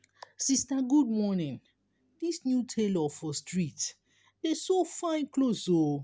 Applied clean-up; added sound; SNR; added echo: none; none; none; none.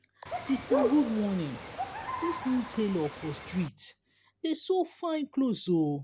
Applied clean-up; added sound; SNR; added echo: none; Bird; 4 dB; none.